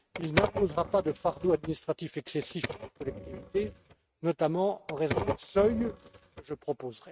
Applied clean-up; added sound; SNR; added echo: neural mask model RNNoise.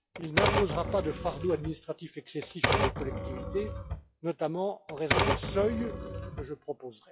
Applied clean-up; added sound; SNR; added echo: classical method log-MMSE.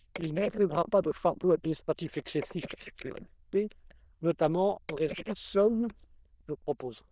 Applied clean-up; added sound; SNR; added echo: neural diffusion model UNIVERSE++.